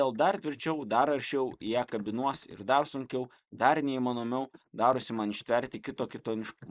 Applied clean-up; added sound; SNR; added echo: neural mask model Resemble Enhance denoiser.